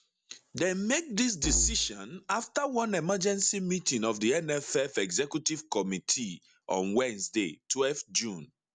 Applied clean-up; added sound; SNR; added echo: none; Musical instrument; 10 dB; none.